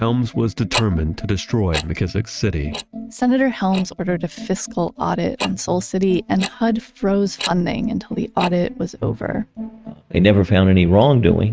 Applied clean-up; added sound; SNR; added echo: neural mask model RNNoise.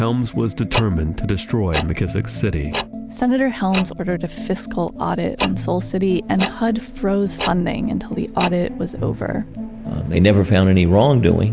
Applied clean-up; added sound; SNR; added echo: none; Tick-tock; 11 dB; none.